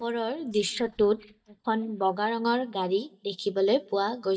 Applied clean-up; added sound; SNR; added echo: neural mask model DeepFilterNet 3.